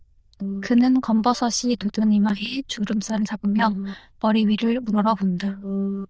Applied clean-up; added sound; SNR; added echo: neural diffusion model UNIVERSE++.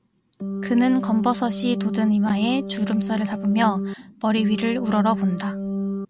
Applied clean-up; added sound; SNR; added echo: none; Organ; 5 dB; none.